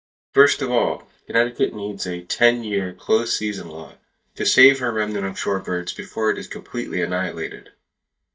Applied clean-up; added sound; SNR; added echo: neural mask model DeepFilterNet 3.